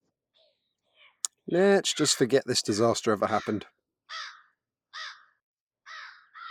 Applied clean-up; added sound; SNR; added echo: neural mask model Resemble Enhance denoiser.